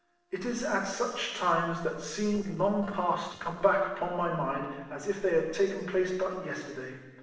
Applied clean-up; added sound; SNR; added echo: neural separator model SepFormer DNS4.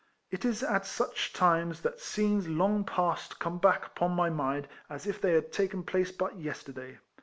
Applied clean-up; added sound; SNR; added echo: none; none; none; none.